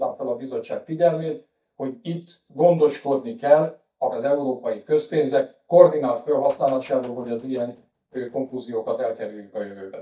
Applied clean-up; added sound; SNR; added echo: neural mask model DeepFilterNet 3.